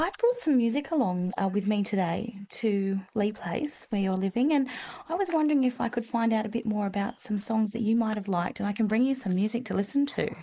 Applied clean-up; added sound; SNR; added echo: neural mask model Resemble Enhance denoiser.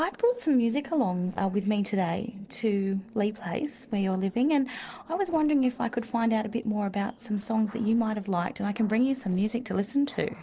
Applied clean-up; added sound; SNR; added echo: neural separator model SepFormer DNS4.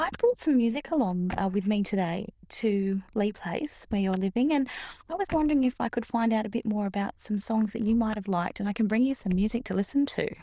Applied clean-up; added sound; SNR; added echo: neural diffusion model UNIVERSE++.